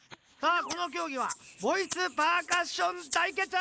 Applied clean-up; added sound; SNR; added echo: neural mask model Resemble Enhance denoiser.